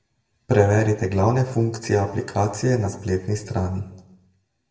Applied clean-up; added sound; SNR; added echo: none; none; none; reverberation time 0.8 s.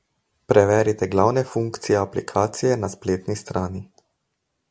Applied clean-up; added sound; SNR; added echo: none; none; none; none.